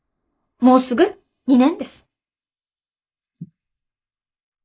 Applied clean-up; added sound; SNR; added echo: neural mask model Resemble Enhance denoiser.